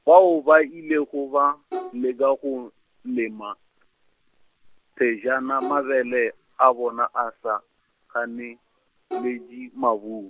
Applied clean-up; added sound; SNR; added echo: none; Bowed string instrument; 13 dB; none.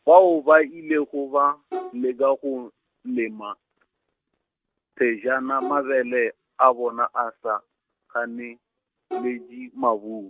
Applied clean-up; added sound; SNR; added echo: neural mask model RNNoise.